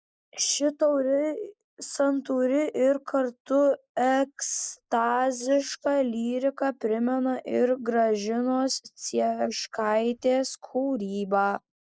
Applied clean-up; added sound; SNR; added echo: neural mask model Resemble Enhance denoiser.